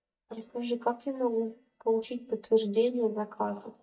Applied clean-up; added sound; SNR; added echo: neural mask model DeepFilterNet 3.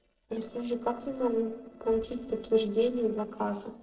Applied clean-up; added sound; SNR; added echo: neural separator model SepFormer DNS4.